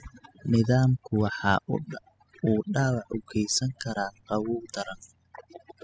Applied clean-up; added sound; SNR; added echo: classical method spectral subtraction.